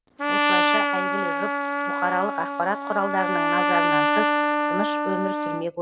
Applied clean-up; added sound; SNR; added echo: none; Trumpet; -5 dB; none.